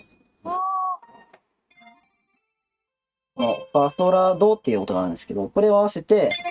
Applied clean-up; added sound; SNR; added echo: neural mask model RNNoise.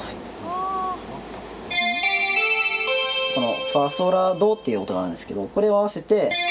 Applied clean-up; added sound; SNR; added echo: none; none; none; none.